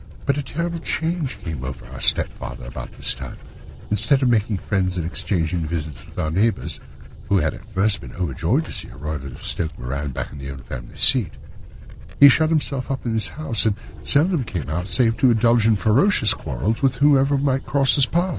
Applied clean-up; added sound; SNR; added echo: none; Dog; 14 dB; none.